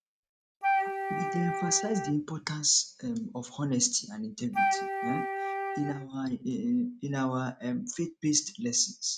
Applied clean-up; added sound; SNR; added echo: neural mask model RNNoise.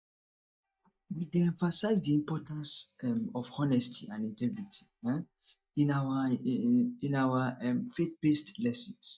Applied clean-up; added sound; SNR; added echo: neural mask model DeepFilterNet 3.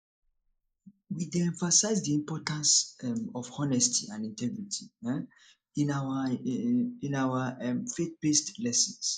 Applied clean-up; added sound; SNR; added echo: neural mask model Resemble Enhance denoiser.